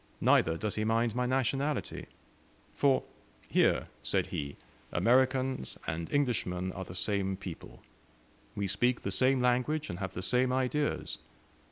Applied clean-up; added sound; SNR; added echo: none; none; none; none.